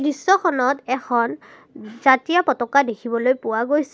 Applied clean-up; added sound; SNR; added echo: none; none; none; none.